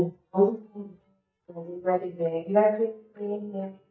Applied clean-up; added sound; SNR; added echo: neural mask model DeepFilterNet 3.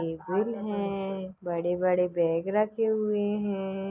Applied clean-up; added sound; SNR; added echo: none; none; none; none.